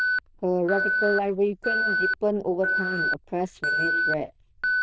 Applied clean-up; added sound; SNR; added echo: neural diffusion model UNIVERSE++.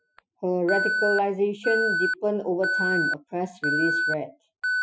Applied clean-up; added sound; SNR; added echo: classical method Wiener filter.